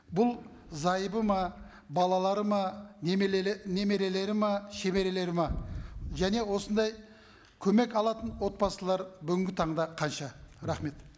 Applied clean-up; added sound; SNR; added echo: none; none; none; none.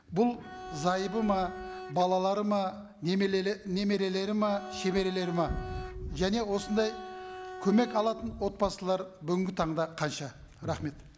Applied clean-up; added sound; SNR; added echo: none; Bowed string instrument; 12 dB; none.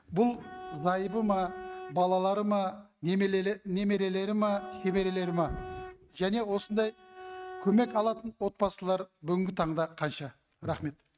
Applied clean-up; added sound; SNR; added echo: neural mask model RNNoise.